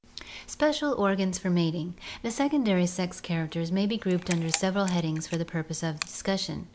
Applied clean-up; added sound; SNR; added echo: none; Camera; 13 dB; none.